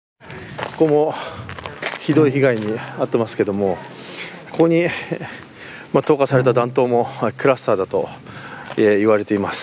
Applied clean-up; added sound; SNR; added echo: none; Bowed string instrument; 13 dB; none.